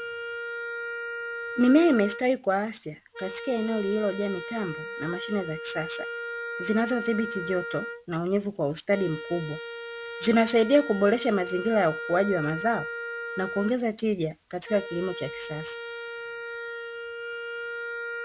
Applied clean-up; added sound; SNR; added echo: none; Wind instrument, woodwind instrument; 8 dB; none.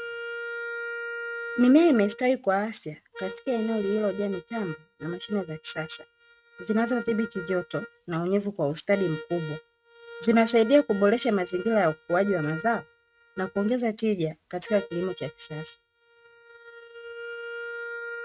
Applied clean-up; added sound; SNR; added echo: neural mask model RNNoise.